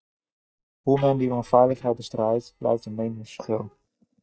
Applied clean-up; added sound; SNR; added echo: neural mask model DeepFilterNet 3.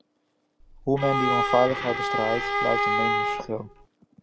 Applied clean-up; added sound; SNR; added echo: none; Bowed string instrument; -2 dB; none.